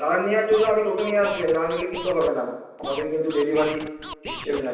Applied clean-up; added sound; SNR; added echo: none; Scratching (performance technique); 13 dB; reverberation time 0.9 s.